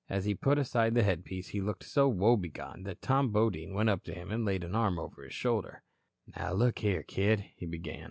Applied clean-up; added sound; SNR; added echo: none; none; none; none.